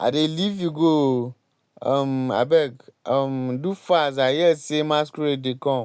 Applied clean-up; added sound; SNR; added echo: none; none; none; none.